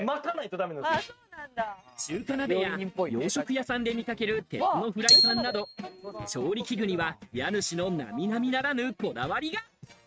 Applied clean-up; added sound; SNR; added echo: neural mask model RNNoise.